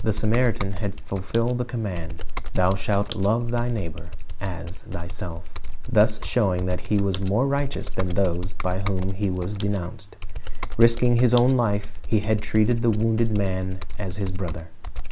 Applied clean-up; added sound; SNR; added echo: none; Computer keyboard; -1 dB; none.